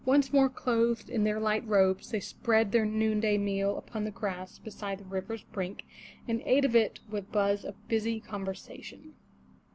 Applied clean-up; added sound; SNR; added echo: none; none; none; none.